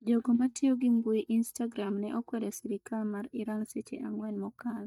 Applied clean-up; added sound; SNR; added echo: neural mask model DeepFilterNet 3.